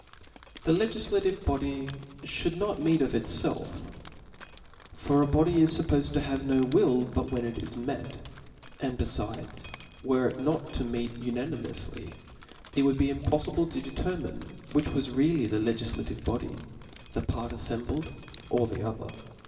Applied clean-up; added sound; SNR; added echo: none; Drip; 18 dB; reverberation time 2.1 s.